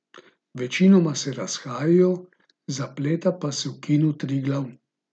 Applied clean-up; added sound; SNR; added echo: none; none; none; none.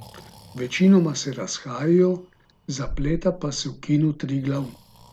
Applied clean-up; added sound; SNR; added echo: none; Breathing; 15 dB; none.